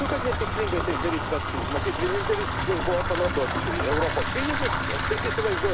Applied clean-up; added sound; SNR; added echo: none; Bathtub (filling or washing) / Water tap, faucet; -1 dB; none.